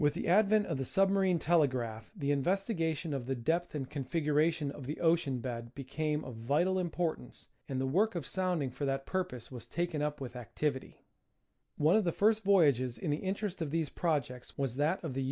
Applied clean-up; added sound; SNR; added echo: none; none; none; none.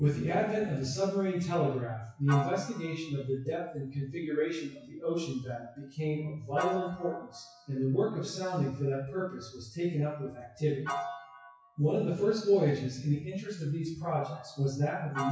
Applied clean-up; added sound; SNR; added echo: classical method WPE with log-MMSE.